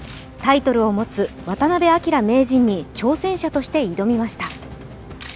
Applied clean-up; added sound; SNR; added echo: none; none; none; none.